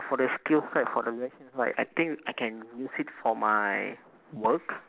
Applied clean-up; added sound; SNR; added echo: none; none; none; none.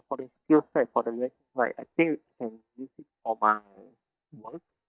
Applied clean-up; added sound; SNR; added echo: neural mask model DeepFilterNet 3.